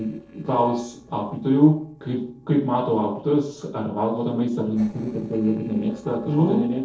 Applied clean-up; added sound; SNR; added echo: neural separator model SepFormer DNS4.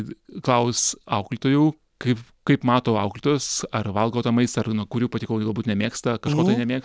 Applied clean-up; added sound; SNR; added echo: none; none; none; none.